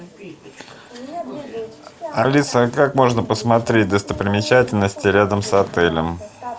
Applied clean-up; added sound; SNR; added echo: none; none; none; none.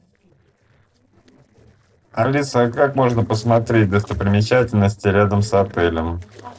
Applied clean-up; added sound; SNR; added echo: neural separator model SepFormer DNS4.